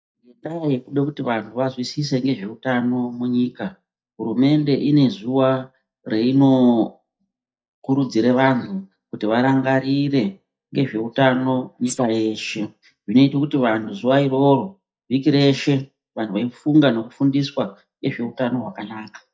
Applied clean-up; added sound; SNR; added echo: neural mask model DeepFilterNet 3.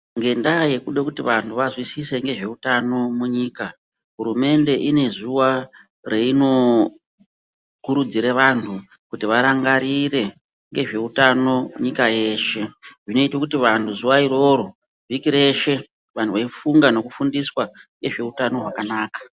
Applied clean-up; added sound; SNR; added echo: none; none; none; none.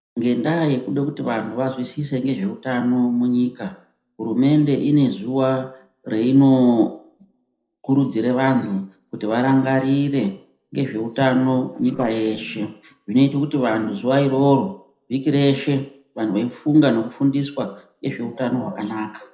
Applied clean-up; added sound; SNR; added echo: neural separator model SepFormer DNS4.